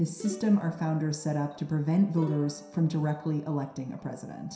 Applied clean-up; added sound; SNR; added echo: none; Plucked string instrument; 18 dB; reverberation time 0.7 s.